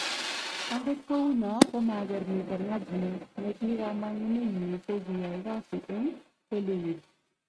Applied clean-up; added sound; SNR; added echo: neural mask model RNNoise.